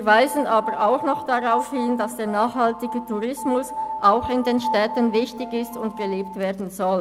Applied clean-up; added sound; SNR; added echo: none; Piano; 9 dB; none.